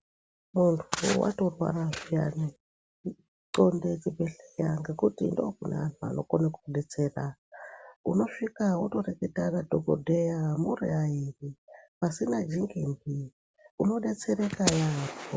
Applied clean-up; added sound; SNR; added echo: none; none; none; none.